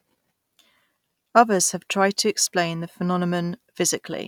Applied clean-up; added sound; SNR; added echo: none; none; none; none.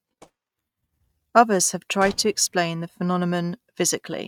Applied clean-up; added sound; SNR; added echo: neural mask model RNNoise.